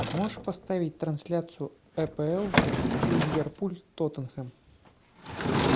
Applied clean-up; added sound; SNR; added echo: none; Sliding door / Wood; -1 dB; none.